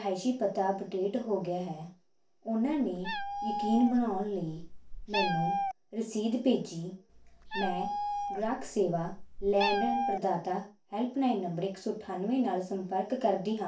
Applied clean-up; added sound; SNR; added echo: none; Meow; 3 dB; reverberation time 0.2 s.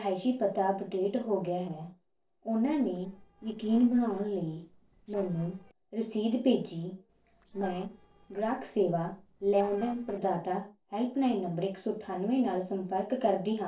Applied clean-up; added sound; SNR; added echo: neural separator model SepFormer DNS4.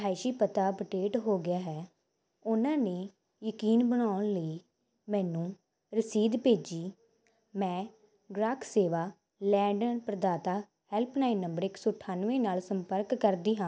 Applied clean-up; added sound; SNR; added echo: none; none; none; none.